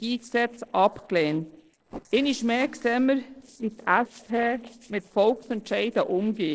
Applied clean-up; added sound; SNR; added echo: neural separator model SepFormer DNS4.